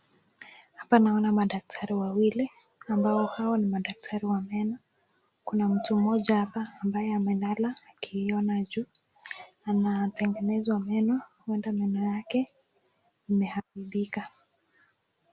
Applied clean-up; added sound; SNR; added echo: none; none; none; none.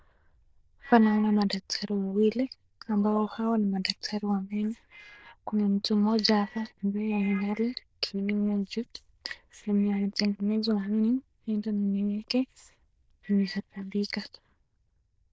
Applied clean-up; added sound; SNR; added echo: neural diffusion model UNIVERSE++.